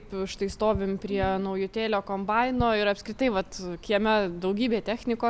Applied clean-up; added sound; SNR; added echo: none; Bowed string instrument; 19 dB; none.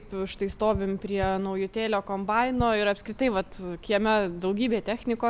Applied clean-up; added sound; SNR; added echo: none; none; none; none.